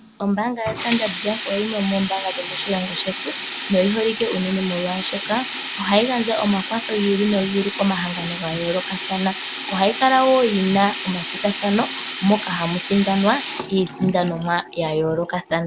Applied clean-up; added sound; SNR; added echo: none; Sink (filling or washing); 3 dB; none.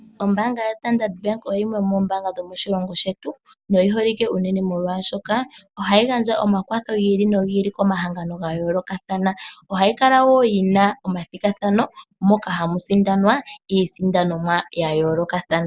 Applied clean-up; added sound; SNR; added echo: none; none; none; none.